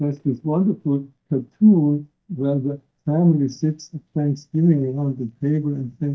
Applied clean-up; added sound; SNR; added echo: neural mask model DeepFilterNet 3.